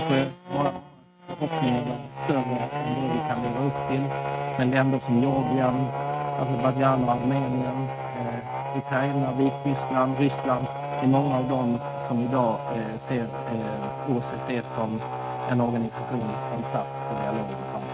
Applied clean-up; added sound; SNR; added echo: neural mask model RNNoise.